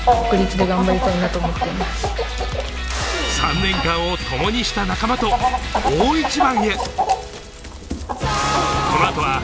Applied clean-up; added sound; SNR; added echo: none; Chicken, rooster; 4 dB; none.